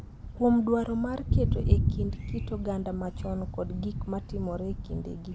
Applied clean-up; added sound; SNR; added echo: none; Thunder; 0 dB; none.